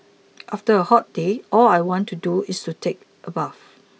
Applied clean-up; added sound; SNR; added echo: none; none; none; none.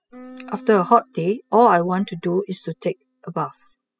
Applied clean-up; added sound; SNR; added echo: classical method spectral subtraction.